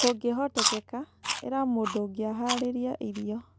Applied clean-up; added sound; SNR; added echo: none; Chewing, mastication; 4 dB; none.